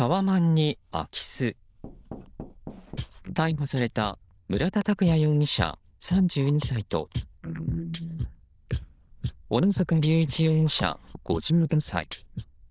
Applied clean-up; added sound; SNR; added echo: neural diffusion model UNIVERSE++.